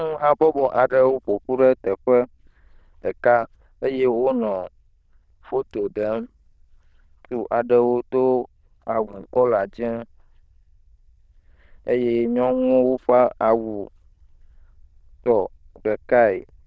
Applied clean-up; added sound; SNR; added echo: neural diffusion model UNIVERSE++.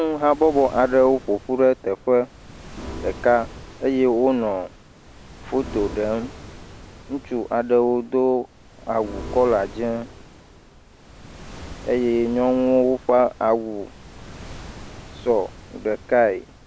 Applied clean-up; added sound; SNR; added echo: none; Waves, surf + Organ; 17 dB; none.